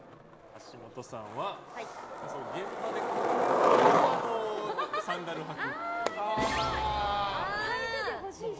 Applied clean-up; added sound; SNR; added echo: none; Skateboard; -2 dB; none.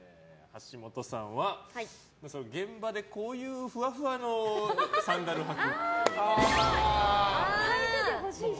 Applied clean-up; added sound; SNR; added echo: none; none; none; none.